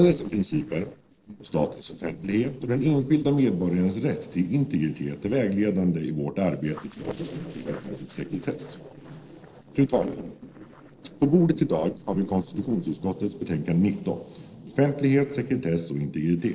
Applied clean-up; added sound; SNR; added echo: neural separator model SepFormer DNS4.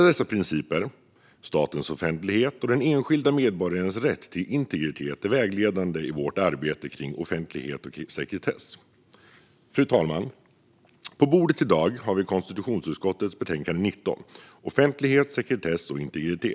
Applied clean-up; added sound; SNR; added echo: none; none; none; none.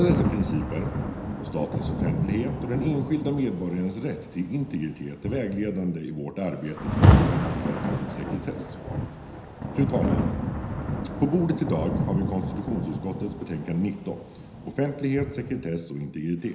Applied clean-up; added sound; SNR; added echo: none; Rain; -1 dB; reverberation time 0.9 s.